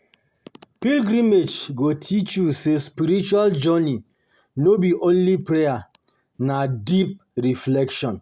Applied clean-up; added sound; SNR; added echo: none; none; none; none.